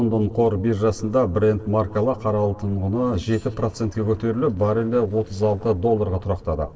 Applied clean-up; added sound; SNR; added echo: neural separator model SepFormer DNS4.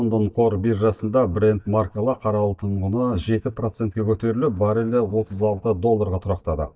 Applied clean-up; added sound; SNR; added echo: neural mask model DeepFilterNet 3.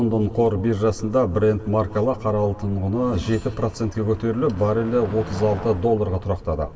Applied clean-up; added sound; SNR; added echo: none; Motor vehicle (road); 20 dB; reverberation time 1.9 s.